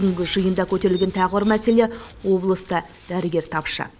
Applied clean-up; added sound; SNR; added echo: none; Chirp, tweet; 12 dB; none.